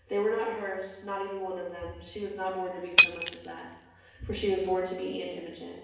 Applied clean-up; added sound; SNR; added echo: none; Shatter; -4 dB; reverberation time 0.9 s.